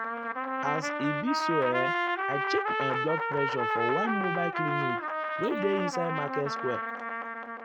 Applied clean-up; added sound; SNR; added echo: none; Trumpet; -2 dB; none.